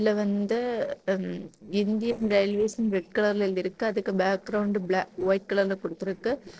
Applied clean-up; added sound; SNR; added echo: neural separator model SepFormer DNS4.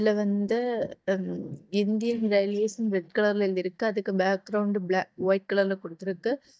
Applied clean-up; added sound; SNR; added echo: neural mask model DeepFilterNet 3.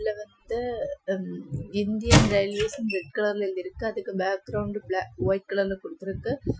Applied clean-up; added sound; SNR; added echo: classical method Wiener filter.